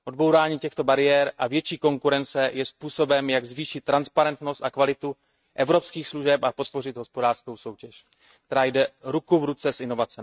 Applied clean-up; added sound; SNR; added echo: neural mask model RNNoise.